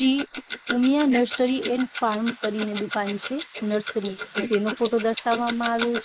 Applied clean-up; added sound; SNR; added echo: neural mask model Resemble Enhance denoiser.